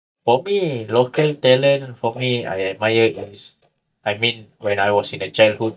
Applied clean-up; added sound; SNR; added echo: neural mask model DeepFilterNet 3.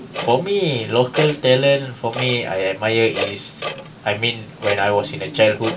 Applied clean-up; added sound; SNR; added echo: none; Clock; 11 dB; reverberation time 0.2 s.